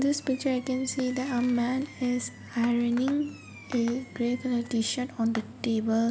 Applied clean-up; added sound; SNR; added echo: none; Fireworks; 20 dB; none.